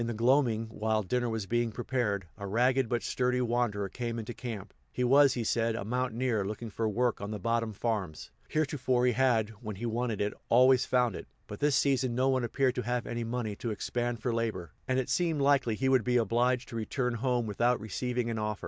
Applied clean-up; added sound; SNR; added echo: none; none; none; none.